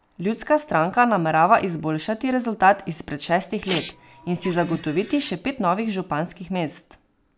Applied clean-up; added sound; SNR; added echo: none; Printer; 13 dB; none.